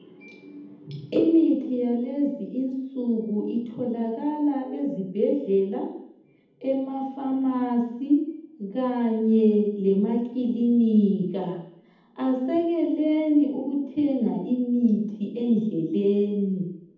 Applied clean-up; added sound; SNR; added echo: none; none; none; reverberation time 0.8 s.